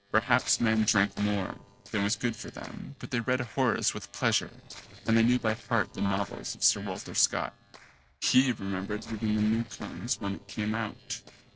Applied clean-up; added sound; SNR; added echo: neural separator model SepFormer DNS4.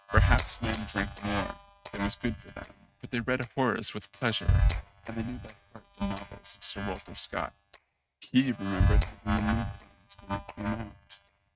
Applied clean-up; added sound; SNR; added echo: neural mask model RNNoise.